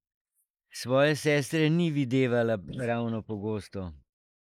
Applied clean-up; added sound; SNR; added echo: neural mask model Resemble Enhance denoiser.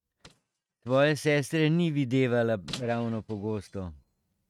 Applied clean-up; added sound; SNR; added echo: neural mask model RNNoise.